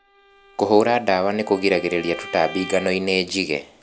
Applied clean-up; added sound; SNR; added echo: none; Bowed string instrument; 18 dB; none.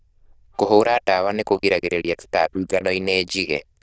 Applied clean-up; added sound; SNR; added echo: neural diffusion model UNIVERSE++.